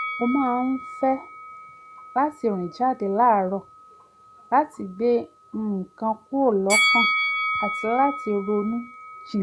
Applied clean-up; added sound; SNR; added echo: none; Bell; 5 dB; none.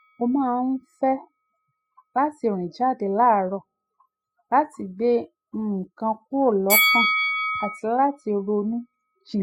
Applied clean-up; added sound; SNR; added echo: classical method spectral subtraction.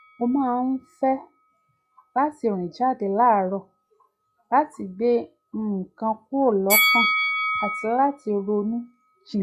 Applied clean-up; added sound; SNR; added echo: classical method log-MMSE.